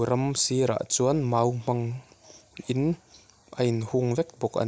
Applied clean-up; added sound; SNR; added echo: none; none; none; none.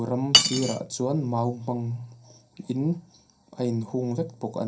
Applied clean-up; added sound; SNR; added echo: none; Cutlery, silverware; -1 dB; reverberation time 0.3 s.